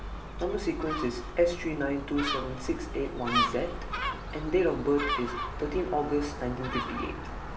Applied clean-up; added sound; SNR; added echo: none; Gull, seagull; 4 dB; reverberation time 1.4 s.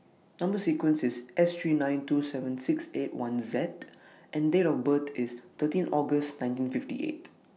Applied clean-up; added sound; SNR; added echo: none; none; none; none.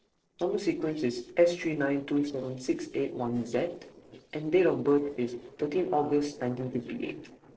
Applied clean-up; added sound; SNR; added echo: neural separator model SepFormer DNS4.